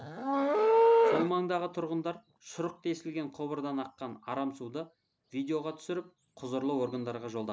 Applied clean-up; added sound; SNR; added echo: none; Livestock, farm animals, working animals; -3 dB; none.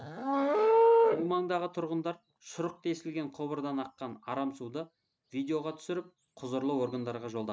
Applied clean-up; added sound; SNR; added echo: neural mask model RNNoise.